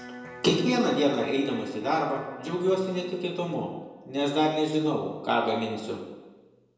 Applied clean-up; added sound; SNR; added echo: none; Electric guitar; 18 dB; reverberation time 1.0 s.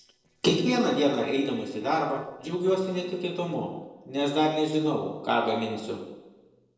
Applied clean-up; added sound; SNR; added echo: neural separator model SepFormer DNS4.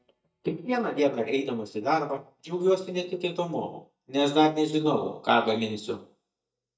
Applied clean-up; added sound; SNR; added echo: neural mask model DeepFilterNet 3.